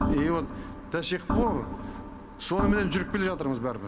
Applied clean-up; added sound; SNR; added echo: none; Organ; 3 dB; none.